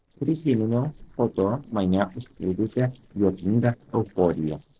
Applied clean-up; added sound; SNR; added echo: neural separator model SepFormer DNS4.